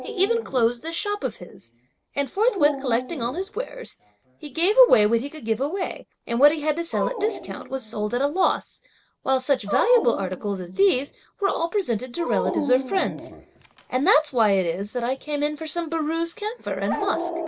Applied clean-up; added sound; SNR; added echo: none; Dog; 11 dB; none.